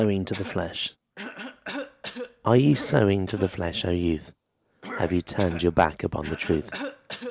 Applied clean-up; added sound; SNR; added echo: neural mask model Resemble Enhance denoiser.